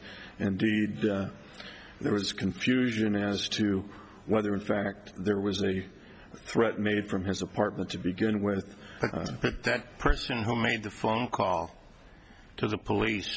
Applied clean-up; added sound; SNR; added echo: none; none; none; none.